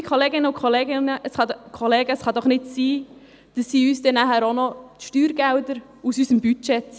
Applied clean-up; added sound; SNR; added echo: none; none; none; none.